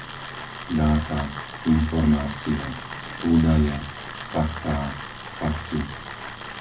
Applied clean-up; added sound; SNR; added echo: none; Tools; 11 dB; reverberation time 0.4 s.